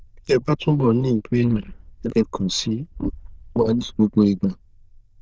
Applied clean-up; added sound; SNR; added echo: neural diffusion model UNIVERSE++.